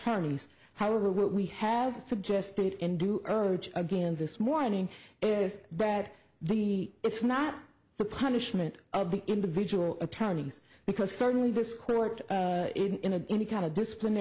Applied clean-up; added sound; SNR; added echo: none; none; none; none.